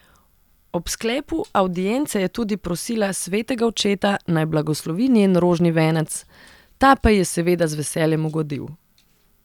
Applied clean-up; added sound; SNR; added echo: none; none; none; none.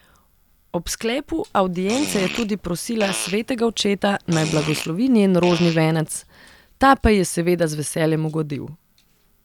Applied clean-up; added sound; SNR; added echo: none; Fart; 11 dB; none.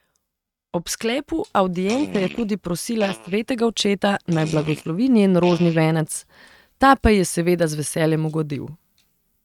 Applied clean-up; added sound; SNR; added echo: neural mask model RNNoise.